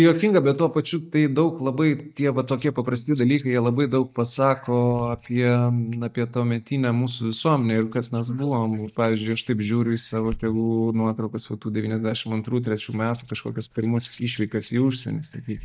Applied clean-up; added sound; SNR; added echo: neural mask model DeepFilterNet 3.